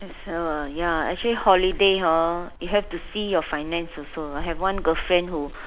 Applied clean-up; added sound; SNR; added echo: none; Cricket; 11 dB; none.